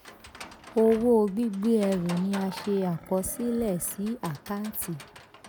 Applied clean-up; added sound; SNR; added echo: none; Livestock, farm animals, working animals; 17 dB; none.